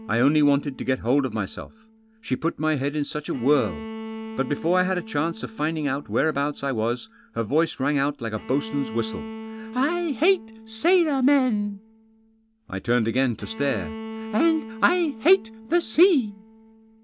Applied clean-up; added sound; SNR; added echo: none; Bowed string instrument; 15 dB; none.